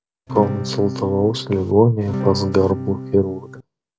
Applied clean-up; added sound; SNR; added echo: none; Acoustic guitar / Strum; 8 dB; none.